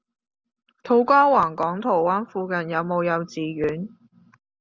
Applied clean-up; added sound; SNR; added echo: none; none; none; none.